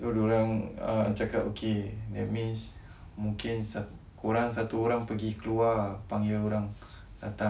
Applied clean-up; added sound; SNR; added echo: none; none; none; none.